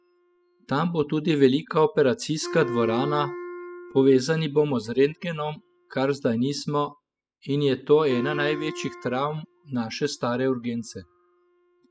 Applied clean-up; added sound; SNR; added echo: classical method spectral subtraction.